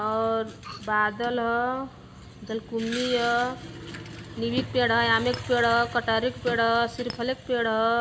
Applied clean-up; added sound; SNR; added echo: none; Chink, clink; 18 dB; reverberation time 0.7 s.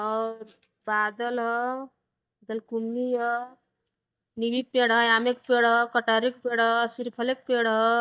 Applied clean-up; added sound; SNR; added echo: neural mask model DeepFilterNet 3.